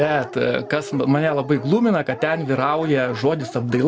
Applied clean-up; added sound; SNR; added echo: none; Dog; 15 dB; none.